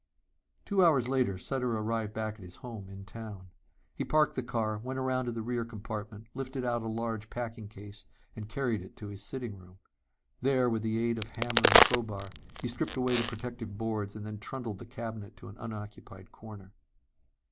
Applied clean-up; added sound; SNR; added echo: none; Crack; -5 dB; none.